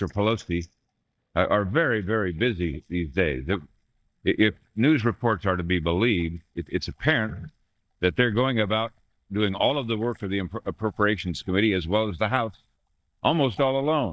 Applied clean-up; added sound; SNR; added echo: neural mask model DeepFilterNet 3.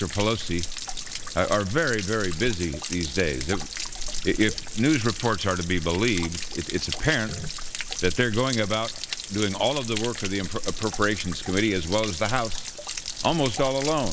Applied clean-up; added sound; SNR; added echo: none; Stream / Trickle, dribble / Splash, splatter; 5 dB; none.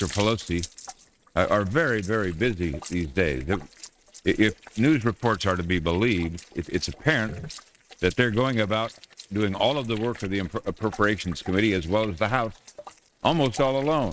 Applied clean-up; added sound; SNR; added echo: neural mask model RNNoise.